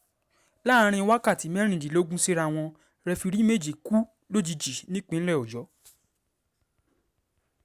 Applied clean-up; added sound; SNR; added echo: none; none; none; none.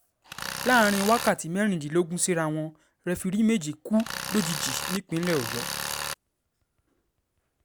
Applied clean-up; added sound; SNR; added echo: none; Tools; 5 dB; none.